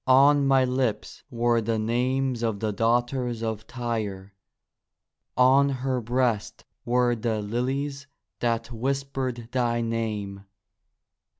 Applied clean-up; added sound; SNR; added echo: none; none; none; none.